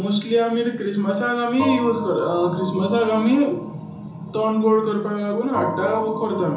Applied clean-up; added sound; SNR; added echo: none; Organ; 11 dB; reverberation time 0.7 s.